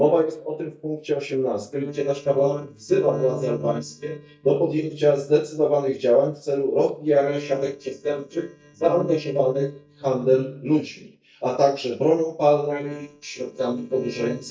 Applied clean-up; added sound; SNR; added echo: neural mask model DeepFilterNet 3.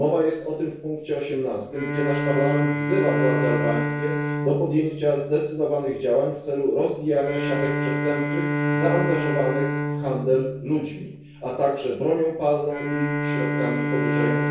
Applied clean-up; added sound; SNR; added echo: none; Bowed string instrument; 2 dB; reverberation time 0.6 s.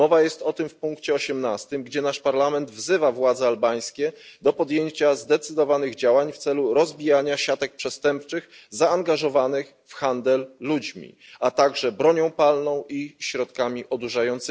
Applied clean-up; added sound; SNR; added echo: none; none; none; none.